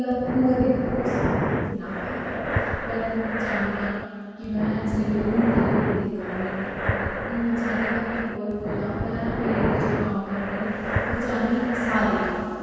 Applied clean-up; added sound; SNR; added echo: none; Breathing; 1 dB; reverberation time 2.1 s.